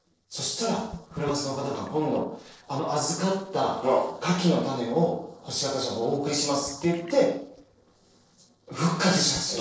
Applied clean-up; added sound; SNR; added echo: neural separator model SepFormer DNS4.